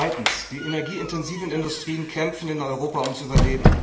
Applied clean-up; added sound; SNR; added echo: none; Squeak; -3 dB; reverberation time 1.5 s.